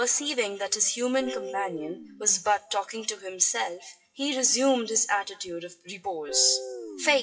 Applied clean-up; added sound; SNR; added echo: classical method WPE with log-MMSE.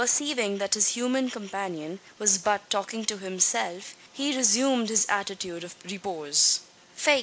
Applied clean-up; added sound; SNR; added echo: none; none; none; none.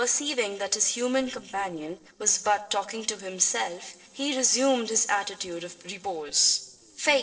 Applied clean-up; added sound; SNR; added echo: neural separator model SepFormer DNS4.